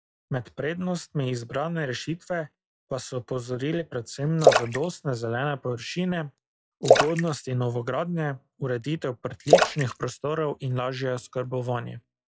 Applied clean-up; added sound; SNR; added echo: classical method log-MMSE.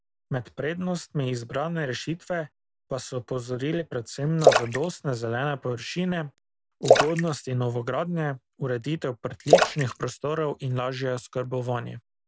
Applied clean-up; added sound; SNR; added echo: none; Splash, splatter; -3 dB; none.